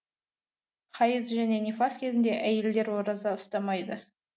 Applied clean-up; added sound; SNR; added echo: none; none; none; none.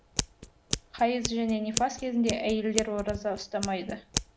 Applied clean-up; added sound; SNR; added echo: none; Scissors; 6 dB; none.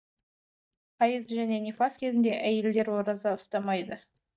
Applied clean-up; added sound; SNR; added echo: neural mask model DeepFilterNet 3.